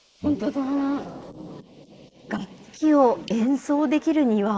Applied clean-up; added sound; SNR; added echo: neural mask model Resemble Enhance denoiser.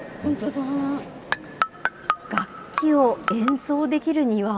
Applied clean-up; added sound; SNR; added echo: none; none; none; none.